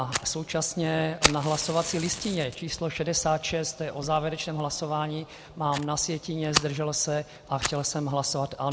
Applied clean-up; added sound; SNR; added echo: none; Fire; 7 dB; none.